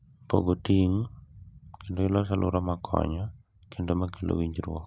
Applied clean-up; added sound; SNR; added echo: none; none; none; none.